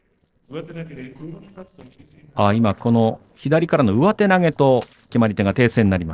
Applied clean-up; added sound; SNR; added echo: neural separator model SepFormer DNS4.